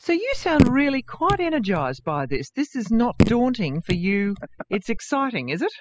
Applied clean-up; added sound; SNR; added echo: classical method spectral subtraction.